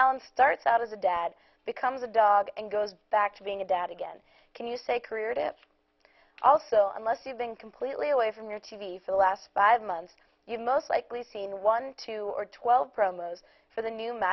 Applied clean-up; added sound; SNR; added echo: none; none; none; none.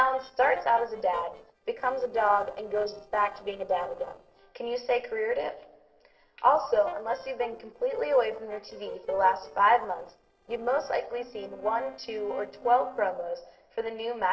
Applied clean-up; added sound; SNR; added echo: neural separator model SepFormer DNS4.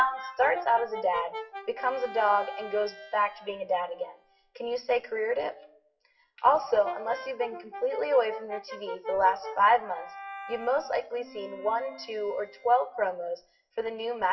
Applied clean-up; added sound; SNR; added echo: classical method WPE with log-MMSE.